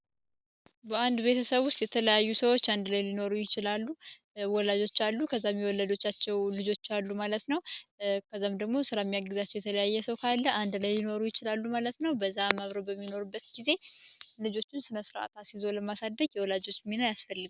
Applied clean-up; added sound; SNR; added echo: none; none; none; none.